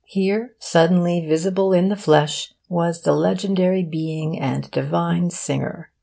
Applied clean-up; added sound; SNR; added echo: none; none; none; none.